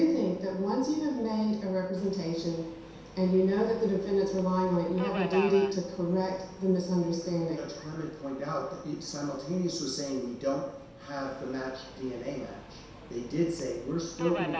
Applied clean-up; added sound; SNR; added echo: none; Subway, metro, underground; 14 dB; reverberation time 0.7 s.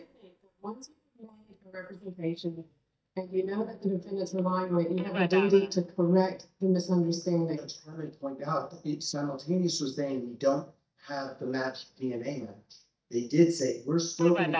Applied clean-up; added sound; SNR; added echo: neural mask model DeepFilterNet 3.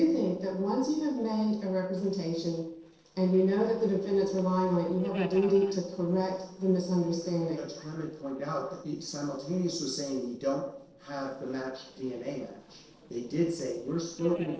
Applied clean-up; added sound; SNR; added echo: neural separator model SepFormer DNS4.